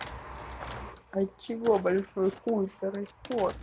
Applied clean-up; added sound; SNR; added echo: none; Thump, thud; 17 dB; none.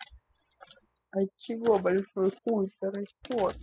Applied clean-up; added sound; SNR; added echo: classical method spectral subtraction.